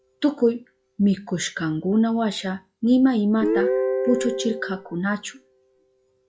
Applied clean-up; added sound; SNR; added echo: classical method log-MMSE.